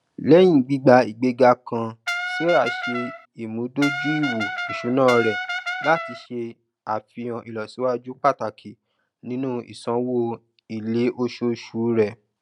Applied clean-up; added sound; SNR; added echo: none; Brass instrument; 5 dB; none.